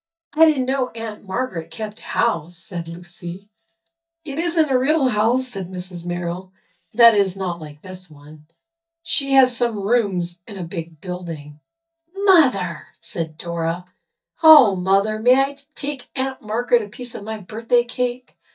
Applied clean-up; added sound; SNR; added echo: neural mask model DeepFilterNet 3.